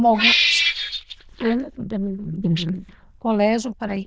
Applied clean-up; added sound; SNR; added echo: neural diffusion model UNIVERSE++.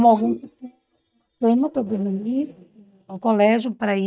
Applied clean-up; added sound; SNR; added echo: neural mask model DeepFilterNet 3.